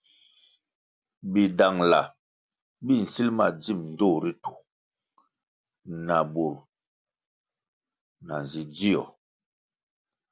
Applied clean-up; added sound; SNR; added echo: none; none; none; none.